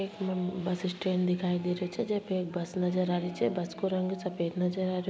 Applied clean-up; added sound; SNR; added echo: none; Piano; 19 dB; none.